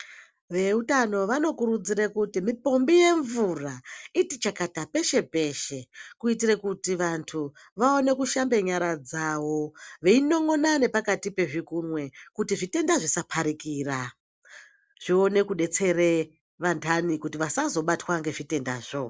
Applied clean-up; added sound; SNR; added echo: none; none; none; none.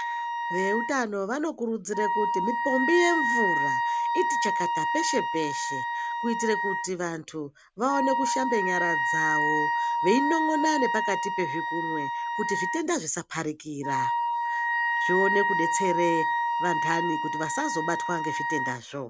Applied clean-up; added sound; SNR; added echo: none; Wind instrument, woodwind instrument; -2 dB; none.